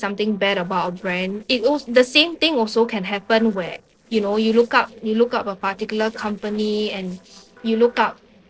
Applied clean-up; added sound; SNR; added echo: neural separator model SepFormer DNS4.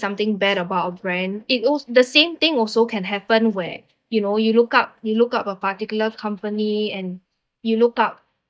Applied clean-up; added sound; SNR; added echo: neural mask model DeepFilterNet 3.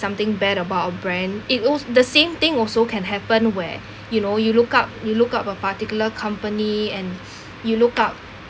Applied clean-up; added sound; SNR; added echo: none; none; none; none.